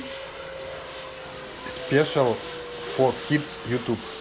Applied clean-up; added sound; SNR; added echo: none; Fixed-wing aircraft, airplane; 8 dB; none.